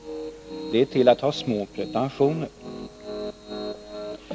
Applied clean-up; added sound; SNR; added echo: none; Piano; 10 dB; none.